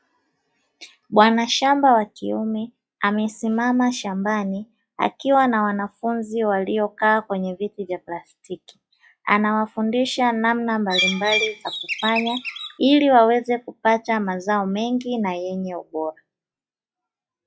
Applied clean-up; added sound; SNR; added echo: classical method log-MMSE.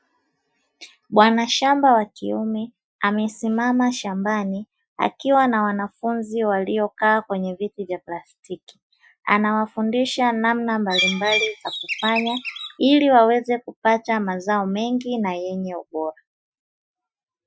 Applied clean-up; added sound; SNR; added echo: classical method Wiener filter.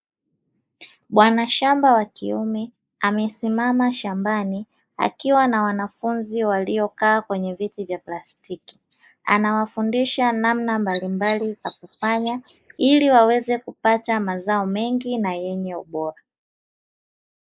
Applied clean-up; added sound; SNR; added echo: neural mask model Resemble Enhance denoiser.